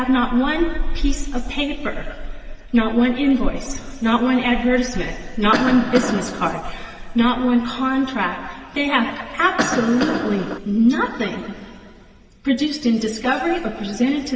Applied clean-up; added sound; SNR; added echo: none; Cough; 5 dB; reverberation time 2.3 s.